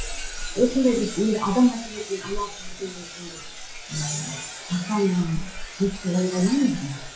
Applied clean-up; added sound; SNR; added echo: classical method WPE with log-MMSE.